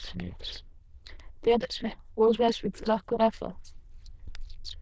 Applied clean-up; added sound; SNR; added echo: neural diffusion model UNIVERSE++.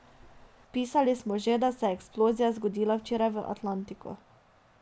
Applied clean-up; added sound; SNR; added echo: none; none; none; none.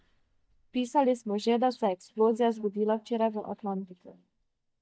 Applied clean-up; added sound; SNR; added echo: neural mask model DeepFilterNet 3.